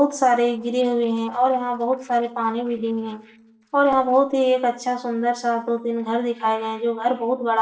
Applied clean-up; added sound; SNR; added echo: neural separator model SepFormer DNS4.